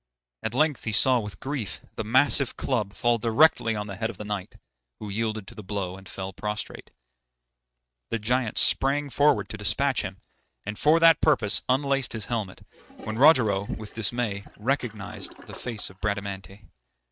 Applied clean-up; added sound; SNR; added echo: neural mask model RNNoise.